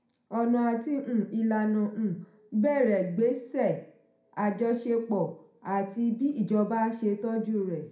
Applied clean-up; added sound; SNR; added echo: none; none; none; reverberation time 0.4 s.